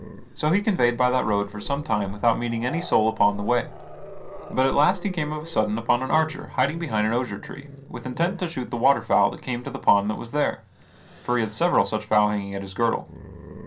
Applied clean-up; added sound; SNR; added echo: none; Growling; 15 dB; reverberation time 0.3 s.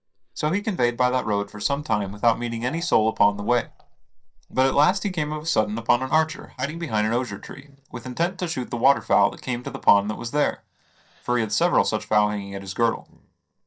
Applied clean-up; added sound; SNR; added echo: neural mask model DeepFilterNet 3.